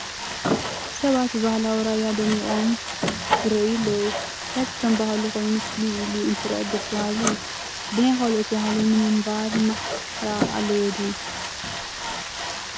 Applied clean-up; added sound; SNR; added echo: none; Rain + Sawing; 5 dB; none.